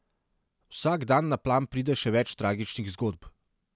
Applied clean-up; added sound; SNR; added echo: none; none; none; none.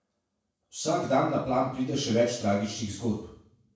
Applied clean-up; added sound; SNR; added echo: none; none; none; reverberation time 0.6 s.